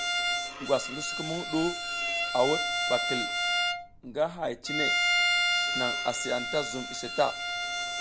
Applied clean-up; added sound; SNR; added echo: none; Bowed string instrument; -2 dB; none.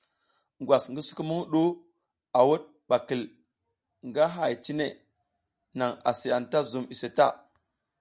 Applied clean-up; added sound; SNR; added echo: none; none; none; none.